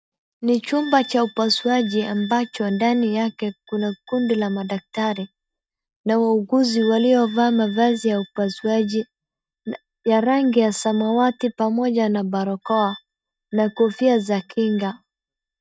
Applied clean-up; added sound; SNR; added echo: neural mask model RNNoise.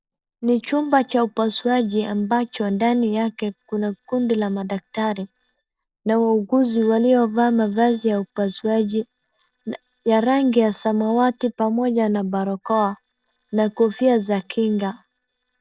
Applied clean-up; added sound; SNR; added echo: neural separator model SepFormer DNS4.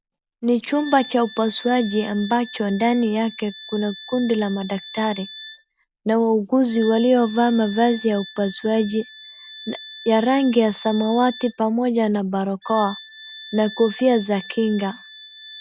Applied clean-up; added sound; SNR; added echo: none; Wind instrument, woodwind instrument; 17 dB; none.